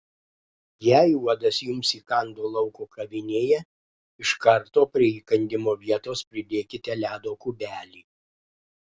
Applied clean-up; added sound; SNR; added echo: none; none; none; none.